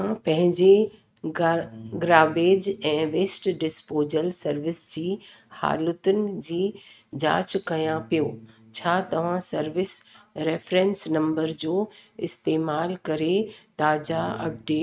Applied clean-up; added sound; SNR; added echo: neural mask model RNNoise.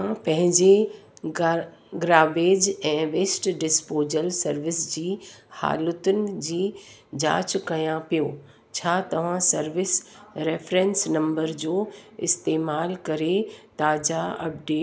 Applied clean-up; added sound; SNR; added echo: none; none; none; none.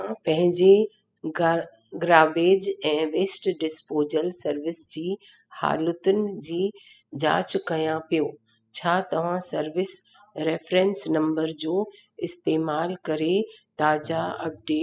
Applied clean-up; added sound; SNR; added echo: classical method spectral subtraction.